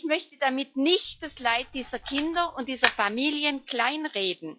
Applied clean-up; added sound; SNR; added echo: classical method log-MMSE.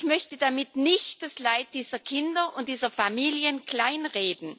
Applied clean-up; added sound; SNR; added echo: none; none; none; none.